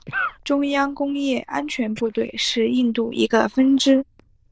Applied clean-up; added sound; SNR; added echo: neural diffusion model UNIVERSE++.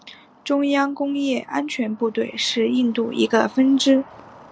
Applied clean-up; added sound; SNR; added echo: none; none; none; none.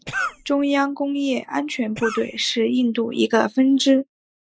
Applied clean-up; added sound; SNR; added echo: neural mask model Resemble Enhance denoiser.